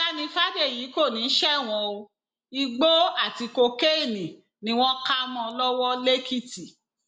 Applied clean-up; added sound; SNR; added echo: none; none; none; none.